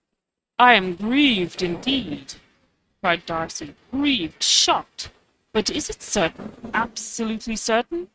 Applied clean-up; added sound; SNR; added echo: neural mask model RNNoise.